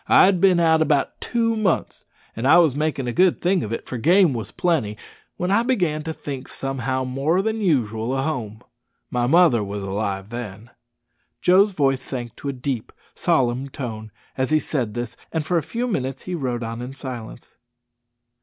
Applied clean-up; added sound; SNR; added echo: none; none; none; none.